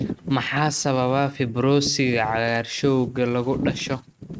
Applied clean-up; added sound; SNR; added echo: neural mask model RNNoise.